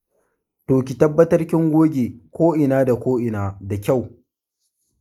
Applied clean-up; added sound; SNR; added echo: neural mask model Resemble Enhance denoiser.